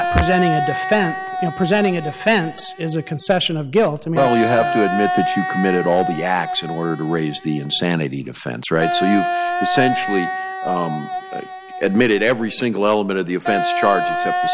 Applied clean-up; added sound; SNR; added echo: none; Wind instrument, woodwind instrument; 4 dB; none.